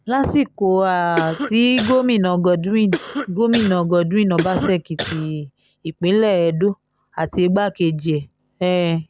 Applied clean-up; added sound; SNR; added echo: none; Cough; 8 dB; none.